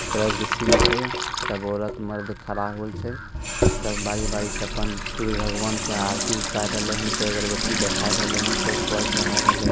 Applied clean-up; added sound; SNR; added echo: none; Sink (filling or washing) / Water tap, faucet; -4 dB; none.